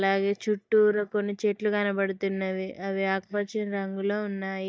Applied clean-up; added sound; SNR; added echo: neural mask model DeepFilterNet 3.